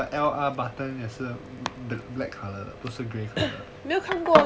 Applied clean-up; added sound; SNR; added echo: none; Domestic sounds, home sounds; 4 dB; none.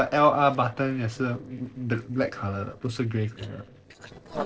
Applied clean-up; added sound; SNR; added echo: neural separator model SepFormer DNS4.